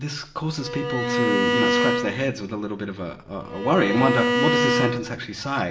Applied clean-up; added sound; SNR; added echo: none; Bowed string instrument; -1 dB; reverberation time 1.1 s.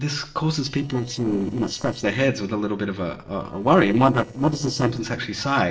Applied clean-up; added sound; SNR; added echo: neural separator model SepFormer DNS4.